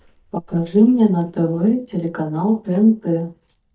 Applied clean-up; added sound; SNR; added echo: neural mask model DeepFilterNet 3.